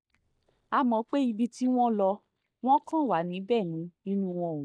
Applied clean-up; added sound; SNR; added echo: neural mask model DeepFilterNet 3.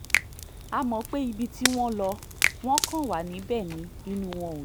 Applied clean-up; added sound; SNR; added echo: none; Finger snapping + Crackle; 2 dB; none.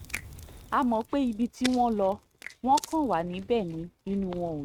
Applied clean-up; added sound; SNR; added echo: neural mask model RNNoise.